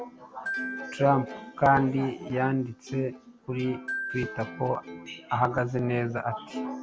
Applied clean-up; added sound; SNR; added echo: none; Glockenspiel + Plucked string instrument; 11 dB; none.